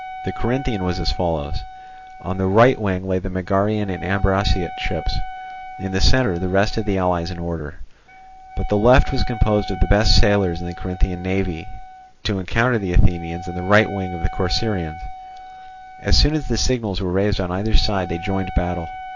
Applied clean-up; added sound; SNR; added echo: none; Wind instrument, woodwind instrument; 16 dB; none.